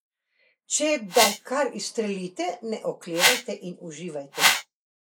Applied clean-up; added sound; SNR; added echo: neural mask model Resemble Enhance denoiser.